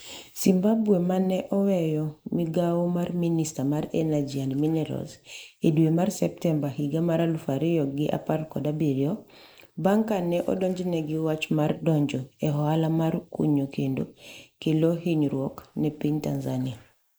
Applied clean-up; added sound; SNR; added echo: neural mask model Resemble Enhance denoiser.